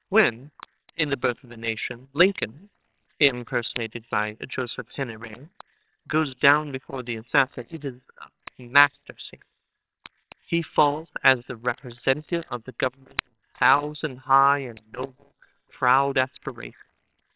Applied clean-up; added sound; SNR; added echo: neural separator model SepFormer WHAMR!.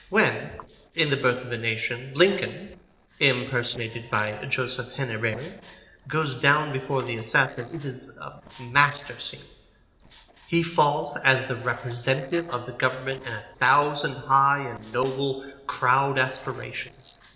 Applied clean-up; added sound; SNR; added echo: neural separator model SepFormer DNS4.